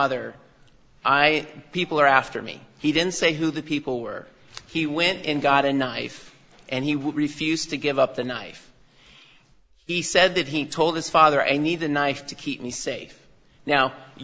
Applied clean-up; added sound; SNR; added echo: none; none; none; none.